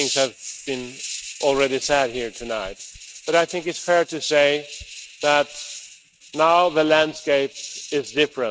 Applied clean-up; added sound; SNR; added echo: neural mask model RNNoise.